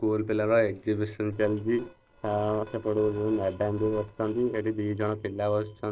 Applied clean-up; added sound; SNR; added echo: neural separator model SepFormer DNS4.